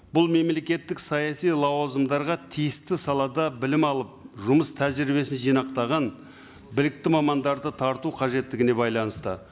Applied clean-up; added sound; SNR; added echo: none; none; none; none.